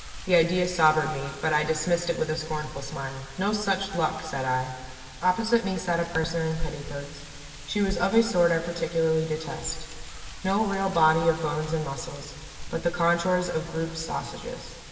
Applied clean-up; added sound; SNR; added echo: none; Wind; 12 dB; reverberation time 2.3 s.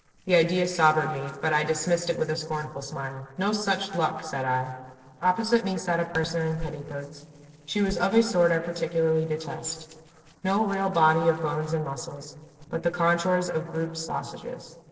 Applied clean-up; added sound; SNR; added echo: neural separator model SepFormer DNS4.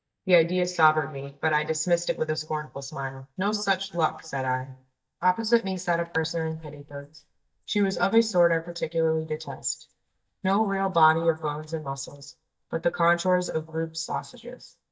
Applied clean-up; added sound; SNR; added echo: neural mask model DeepFilterNet 3.